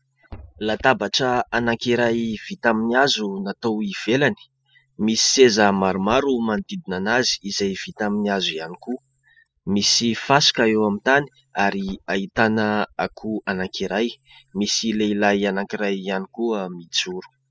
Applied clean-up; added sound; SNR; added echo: classical method spectral subtraction.